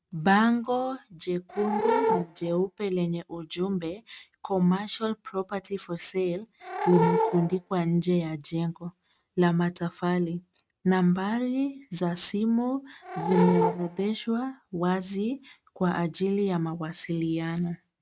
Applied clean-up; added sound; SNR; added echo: neural mask model RNNoise.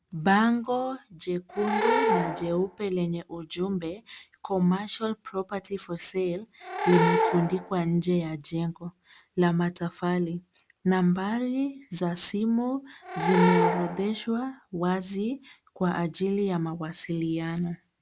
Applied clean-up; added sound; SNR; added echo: none; Animal / Brass instrument; 3 dB; none.